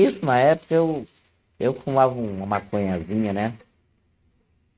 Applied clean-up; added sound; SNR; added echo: neural mask model RNNoise.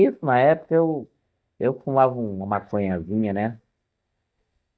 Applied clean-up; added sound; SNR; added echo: neural mask model DeepFilterNet 3.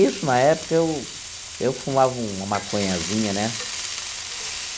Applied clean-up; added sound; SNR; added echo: none; Frying (food); 8 dB; none.